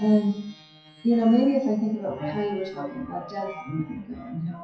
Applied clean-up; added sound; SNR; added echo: classical method WPE with log-MMSE.